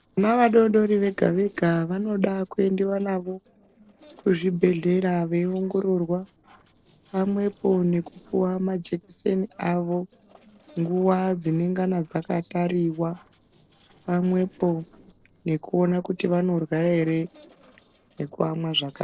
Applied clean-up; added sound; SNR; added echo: neural separator model SepFormer DNS4.